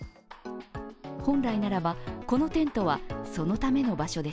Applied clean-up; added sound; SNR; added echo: none; none; none; none.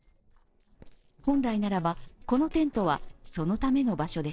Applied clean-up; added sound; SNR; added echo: neural separator model SepFormer DNS4.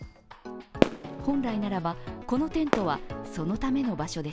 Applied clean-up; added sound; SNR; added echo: none; Fireworks; 4 dB; none.